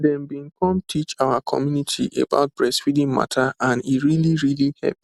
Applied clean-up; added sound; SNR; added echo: none; none; none; none.